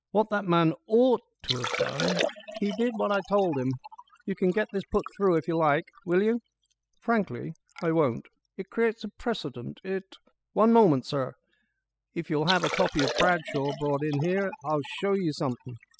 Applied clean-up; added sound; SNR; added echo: classical method spectral subtraction.